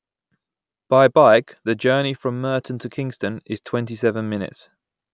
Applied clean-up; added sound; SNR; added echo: none; none; none; none.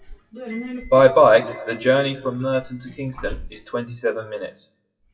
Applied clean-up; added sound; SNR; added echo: classical method WPE with log-MMSE.